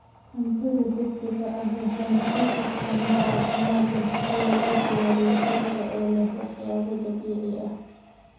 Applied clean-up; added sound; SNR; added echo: none; Train; 4 dB; reverberation time 0.9 s.